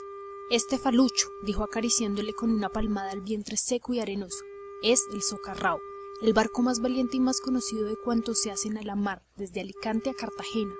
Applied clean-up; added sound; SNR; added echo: none; Wind instrument, woodwind instrument; 14 dB; none.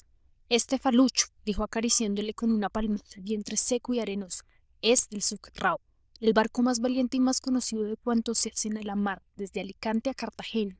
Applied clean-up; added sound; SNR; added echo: neural diffusion model UNIVERSE++.